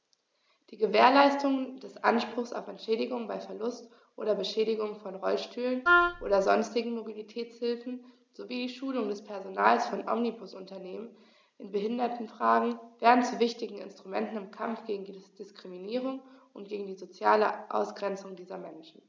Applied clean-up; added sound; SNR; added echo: none; Wind instrument, woodwind instrument; -4 dB; none.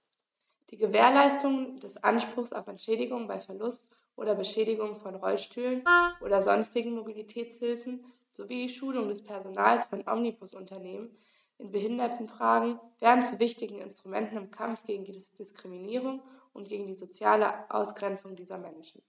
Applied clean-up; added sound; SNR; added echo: neural mask model RNNoise.